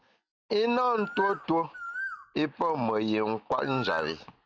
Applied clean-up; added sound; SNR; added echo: none; Bird; 12 dB; none.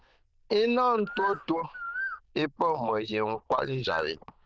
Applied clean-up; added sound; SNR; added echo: neural diffusion model UNIVERSE++.